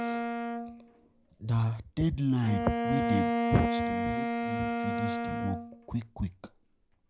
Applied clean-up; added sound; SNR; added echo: none; Bowed string instrument; 0 dB; none.